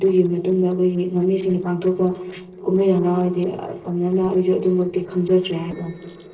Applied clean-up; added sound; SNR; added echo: neural separator model SepFormer DNS4.